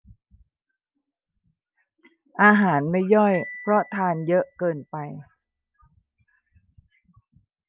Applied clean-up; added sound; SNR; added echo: none; Glockenspiel; 19 dB; none.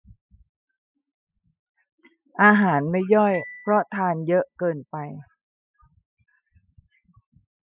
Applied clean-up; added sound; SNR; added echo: classical method spectral subtraction.